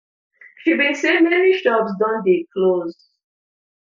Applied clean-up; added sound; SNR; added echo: none; none; none; none.